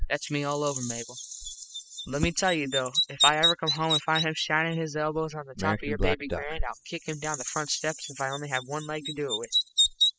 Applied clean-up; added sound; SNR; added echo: classical method spectral subtraction.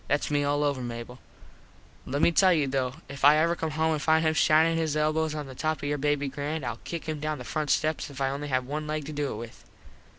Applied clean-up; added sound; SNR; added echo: none; none; none; none.